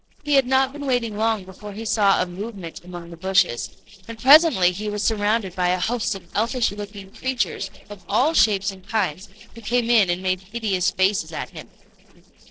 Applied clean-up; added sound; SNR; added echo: neural separator model SepFormer DNS4.